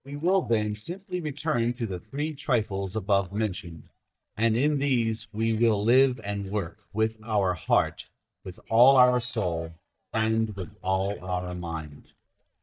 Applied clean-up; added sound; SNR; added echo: neural mask model DeepFilterNet 3.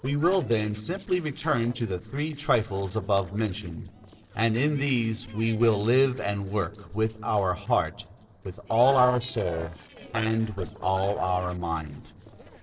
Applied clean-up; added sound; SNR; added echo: neural separator model SepFormer DNS4.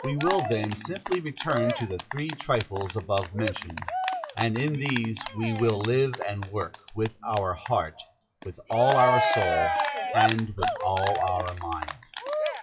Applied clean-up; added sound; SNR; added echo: classical method WPE with log-MMSE.